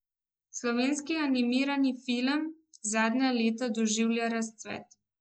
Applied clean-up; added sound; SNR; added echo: neural mask model Resemble Enhance denoiser.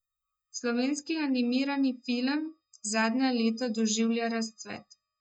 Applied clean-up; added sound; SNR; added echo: neural mask model DeepFilterNet 3.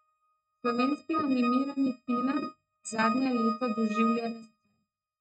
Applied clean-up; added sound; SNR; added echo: neural mask model RNNoise.